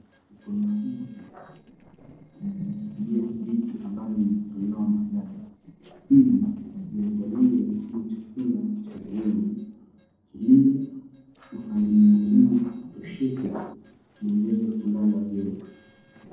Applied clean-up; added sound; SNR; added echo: neural separator model SepFormer DNS4.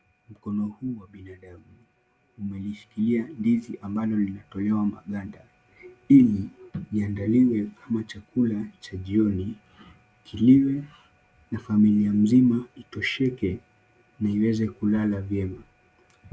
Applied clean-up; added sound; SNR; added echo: none; none; none; none.